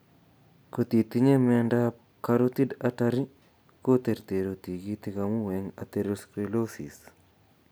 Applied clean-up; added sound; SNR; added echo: none; none; none; none.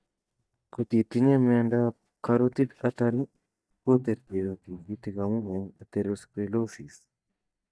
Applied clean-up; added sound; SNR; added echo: neural mask model DeepFilterNet 3.